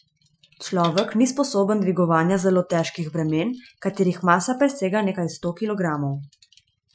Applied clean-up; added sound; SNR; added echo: classical method Wiener filter.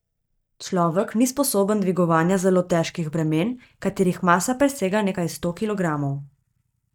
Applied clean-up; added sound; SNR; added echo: neural mask model DeepFilterNet 3.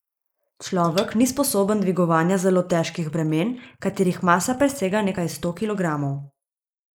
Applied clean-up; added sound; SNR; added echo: neural mask model Resemble Enhance denoiser.